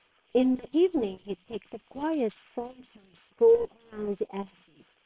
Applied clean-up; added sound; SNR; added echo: neural separator model SepFormer WHAM!.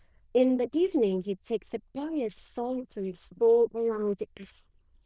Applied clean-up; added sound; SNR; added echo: neural diffusion model UNIVERSE++.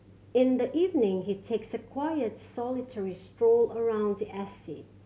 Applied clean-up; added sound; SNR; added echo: none; none; none; none.